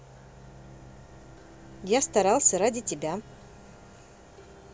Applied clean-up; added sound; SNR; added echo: none; Plucked string instrument; 20 dB; none.